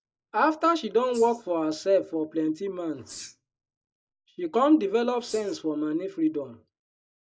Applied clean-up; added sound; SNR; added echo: neural mask model Resemble Enhance denoiser.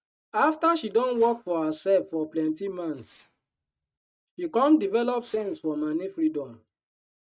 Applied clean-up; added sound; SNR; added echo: neural mask model RNNoise.